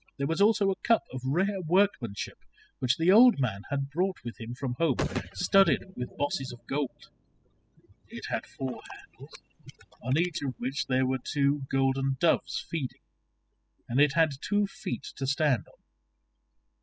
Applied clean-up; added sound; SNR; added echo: classical method spectral subtraction.